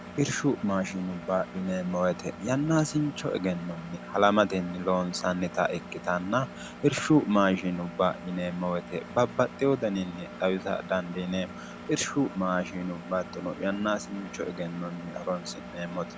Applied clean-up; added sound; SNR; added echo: none; Engine; 13 dB; none.